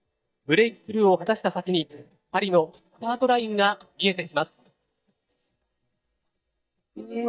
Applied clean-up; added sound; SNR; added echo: neural mask model DeepFilterNet 3.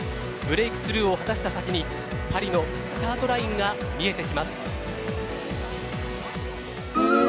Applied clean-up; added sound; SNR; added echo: none; none; none; none.